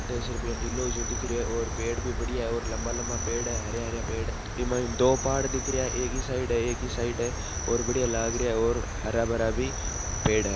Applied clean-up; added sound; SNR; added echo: none; Cricket; 2 dB; none.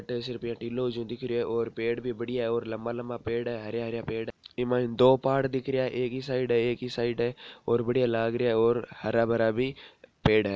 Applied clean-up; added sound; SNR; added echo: none; none; none; none.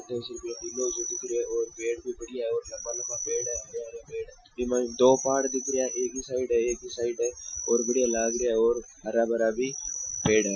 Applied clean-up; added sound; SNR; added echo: classical method Wiener filter.